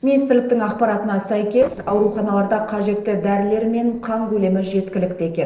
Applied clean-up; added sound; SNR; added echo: neural separator model SepFormer DNS4.